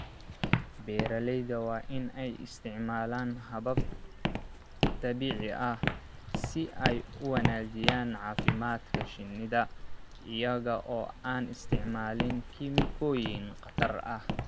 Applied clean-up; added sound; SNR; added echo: none; Walk, footsteps; 0 dB; none.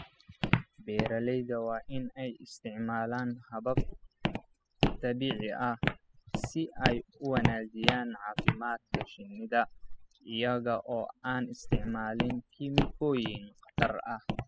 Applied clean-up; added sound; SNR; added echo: classical method spectral subtraction.